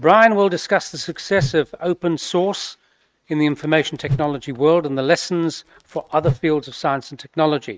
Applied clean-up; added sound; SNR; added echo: neural mask model RNNoise.